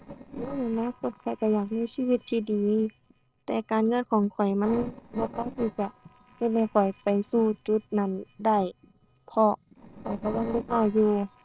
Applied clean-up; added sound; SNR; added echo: neural separator model SepFormer DNS4.